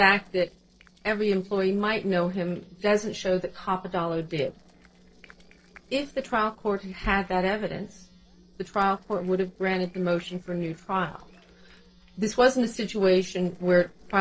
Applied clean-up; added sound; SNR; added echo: neural separator model SepFormer DNS4.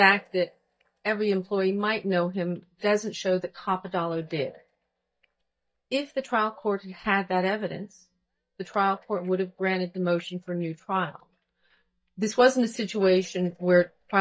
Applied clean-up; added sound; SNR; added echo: neural mask model DeepFilterNet 3.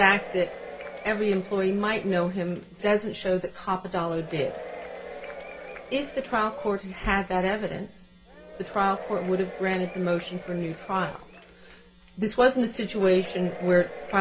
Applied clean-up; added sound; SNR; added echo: none; Applause / Crowd / Cheering; 14 dB; reverberation time 0.8 s.